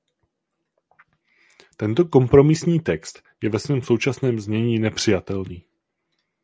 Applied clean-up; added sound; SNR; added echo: none; none; none; none.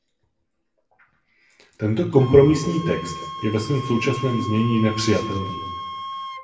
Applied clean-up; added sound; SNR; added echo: none; Wind instrument, woodwind instrument; 12 dB; reverberation time 1.0 s.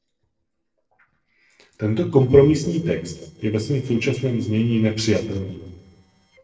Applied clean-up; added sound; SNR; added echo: neural separator model SepFormer DNS4.